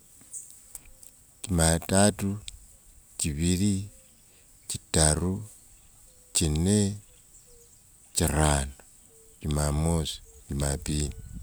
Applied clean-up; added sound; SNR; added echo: none; none; none; none.